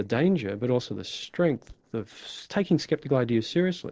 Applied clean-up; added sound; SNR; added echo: neural separator model SepFormer DNS4.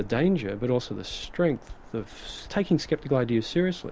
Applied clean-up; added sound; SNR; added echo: none; Bird vocalization, bird call, bird song; 17 dB; none.